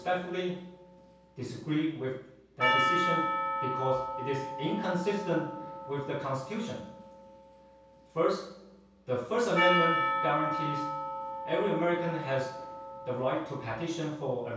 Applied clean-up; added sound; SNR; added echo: none; Percussion; 2 dB; reverberation time 0.6 s.